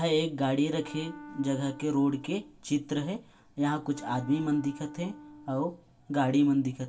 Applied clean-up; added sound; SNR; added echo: none; Wind instrument, woodwind instrument; 18 dB; reverberation time 0.2 s.